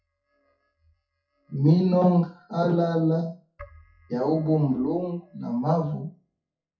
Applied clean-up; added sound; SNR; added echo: classical method WPE with log-MMSE.